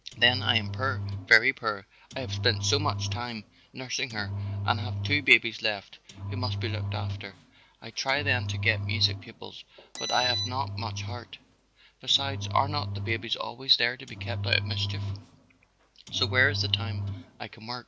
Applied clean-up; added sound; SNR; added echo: none; Engine; 5 dB; none.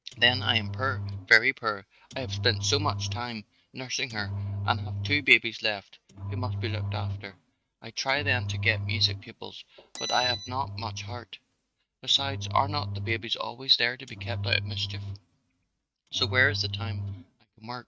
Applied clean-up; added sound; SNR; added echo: neural mask model RNNoise.